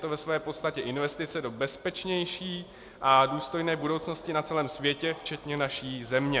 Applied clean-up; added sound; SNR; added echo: none; none; none; none.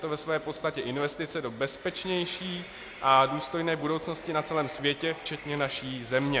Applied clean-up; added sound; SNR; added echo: none; Train; 18 dB; none.